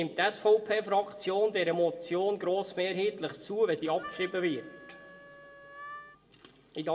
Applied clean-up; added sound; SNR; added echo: none; Harmonica; 18 dB; reverberation time 1.2 s.